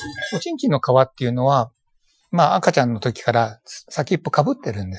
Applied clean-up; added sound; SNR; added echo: classical method Wiener filter.